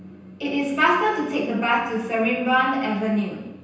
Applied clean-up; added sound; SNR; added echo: none; none; none; reverberation time 0.9 s.